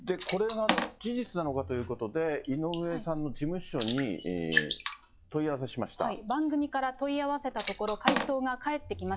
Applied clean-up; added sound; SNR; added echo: classical method log-MMSE.